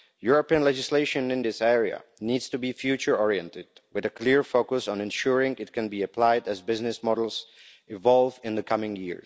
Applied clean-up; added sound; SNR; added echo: none; none; none; none.